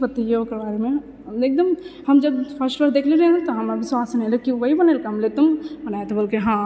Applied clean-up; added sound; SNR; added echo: none; none; none; none.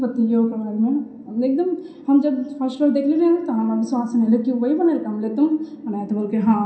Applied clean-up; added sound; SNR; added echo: none; none; none; reverberation time 0.6 s.